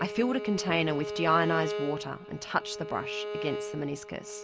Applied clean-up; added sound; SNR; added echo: none; Bowed string instrument; 6 dB; none.